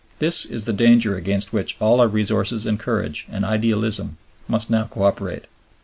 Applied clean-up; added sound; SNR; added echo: none; none; none; none.